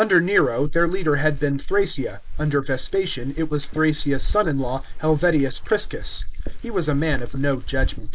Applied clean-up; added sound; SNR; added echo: neural mask model Resemble Enhance denoiser.